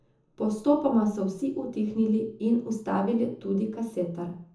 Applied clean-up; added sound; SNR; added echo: none; none; none; reverberation time 0.6 s.